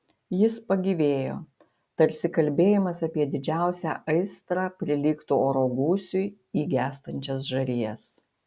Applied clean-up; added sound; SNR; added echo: none; none; none; none.